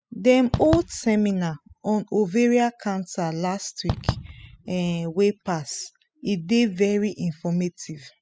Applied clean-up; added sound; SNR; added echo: classical method spectral subtraction.